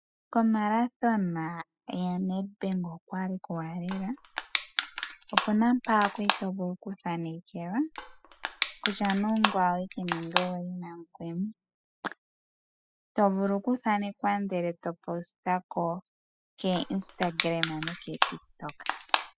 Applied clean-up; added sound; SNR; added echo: classical method spectral subtraction.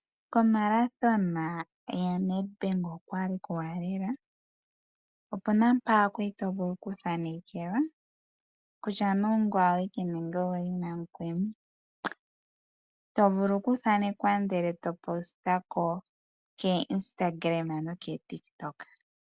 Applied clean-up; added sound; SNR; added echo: none; none; none; none.